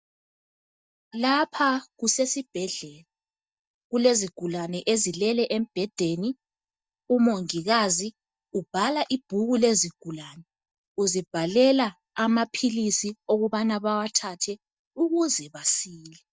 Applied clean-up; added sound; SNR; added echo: neural mask model DeepFilterNet 3.